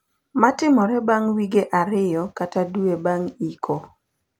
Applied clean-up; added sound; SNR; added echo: none; none; none; none.